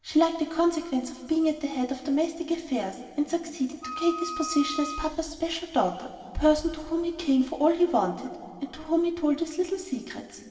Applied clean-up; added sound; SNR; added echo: none; Wind instrument, woodwind instrument; 9 dB; reverberation time 2.2 s.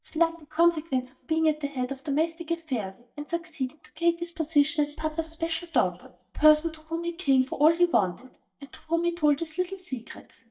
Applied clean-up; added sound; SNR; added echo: neural mask model DeepFilterNet 3.